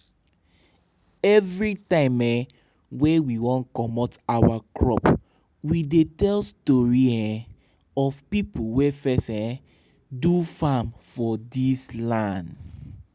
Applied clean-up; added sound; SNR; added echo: none; none; none; none.